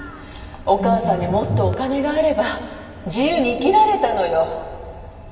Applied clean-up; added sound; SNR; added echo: none; Bass guitar; 3 dB; reverberation time 1.9 s.